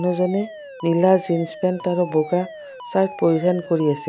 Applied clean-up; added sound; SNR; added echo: none; Alarm; 16 dB; none.